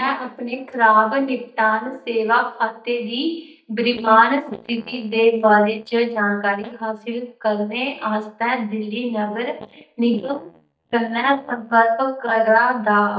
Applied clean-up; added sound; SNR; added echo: neural mask model DeepFilterNet 3.